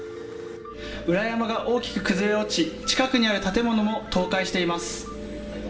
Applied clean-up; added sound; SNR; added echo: none; Piano; 12 dB; reverberation time 1.7 s.